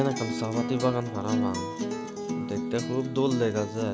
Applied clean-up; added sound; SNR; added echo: none; Acoustic guitar; 2 dB; none.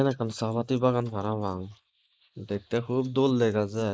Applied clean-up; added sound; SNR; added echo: neural mask model Resemble Enhance denoiser.